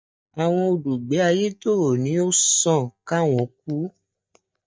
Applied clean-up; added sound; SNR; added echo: neural mask model DeepFilterNet 3.